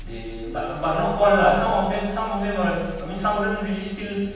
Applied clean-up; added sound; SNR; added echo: none; Rattle (instrument); 20 dB; reverberation time 0.7 s.